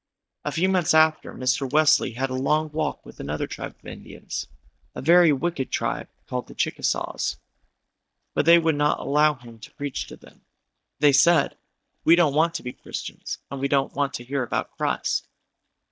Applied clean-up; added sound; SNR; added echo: neural mask model DeepFilterNet 3.